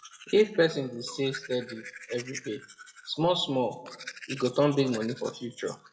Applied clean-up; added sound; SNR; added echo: classical method WPE with log-MMSE.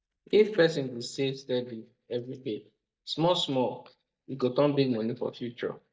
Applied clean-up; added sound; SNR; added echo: neural mask model DeepFilterNet 3.